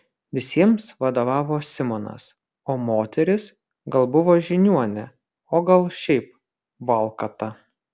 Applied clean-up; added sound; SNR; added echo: none; none; none; none.